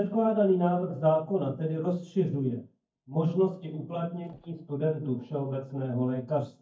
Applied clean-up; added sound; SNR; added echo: neural mask model DeepFilterNet 3.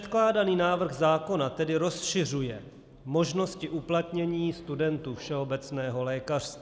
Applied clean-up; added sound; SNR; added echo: none; none; none; none.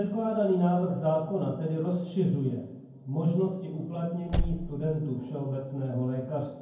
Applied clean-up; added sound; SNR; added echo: none; Slam / Car; 3 dB; reverberation time 0.9 s.